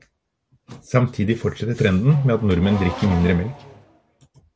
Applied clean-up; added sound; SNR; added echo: none; Race car, auto racing / Accelerating, revving, vroom; 14 dB; none.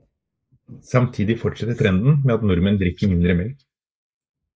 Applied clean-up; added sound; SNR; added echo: neural mask model Resemble Enhance denoiser.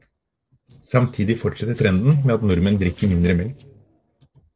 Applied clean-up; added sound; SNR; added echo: neural separator model SepFormer DNS4.